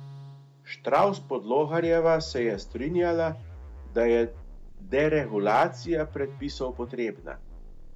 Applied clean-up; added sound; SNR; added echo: none; Musical instrument; 15 dB; none.